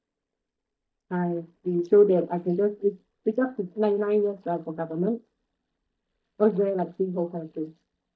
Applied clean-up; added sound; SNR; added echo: neural mask model DeepFilterNet 3.